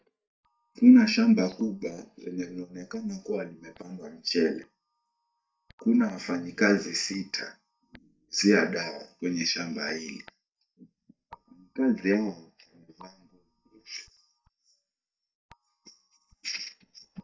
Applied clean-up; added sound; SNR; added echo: neural mask model DeepFilterNet 3.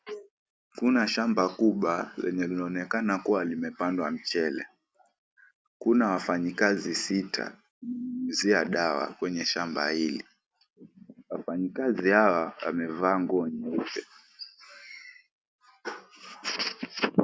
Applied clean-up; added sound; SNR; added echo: none; none; none; none.